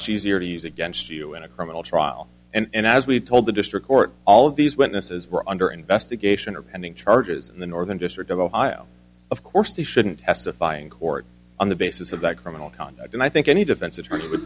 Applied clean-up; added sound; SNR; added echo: none; none; none; none.